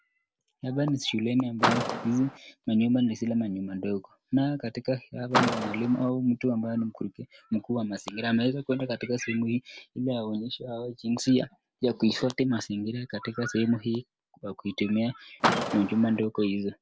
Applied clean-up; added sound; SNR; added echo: none; Car; 3 dB; none.